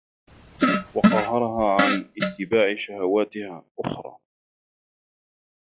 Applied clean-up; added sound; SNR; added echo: classical method log-MMSE.